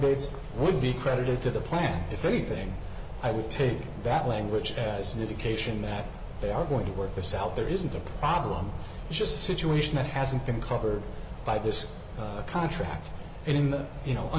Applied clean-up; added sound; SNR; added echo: none; none; none; none.